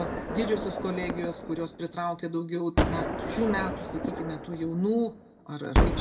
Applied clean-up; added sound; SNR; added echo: none; Gunshot, gunfire; -1 dB; reverberation time 0.2 s.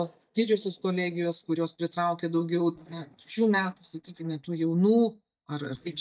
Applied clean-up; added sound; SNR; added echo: neural mask model DeepFilterNet 3.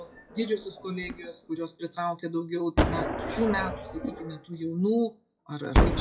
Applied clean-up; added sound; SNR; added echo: classical method WPE with log-MMSE.